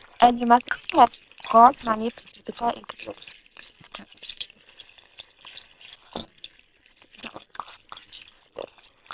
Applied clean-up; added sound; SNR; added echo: neural separator model SepFormer WHAM!.